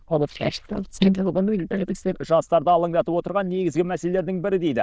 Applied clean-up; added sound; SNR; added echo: neural diffusion model UNIVERSE++.